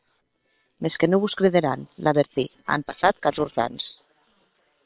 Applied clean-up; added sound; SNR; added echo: neural separator model SepFormer WHAM!.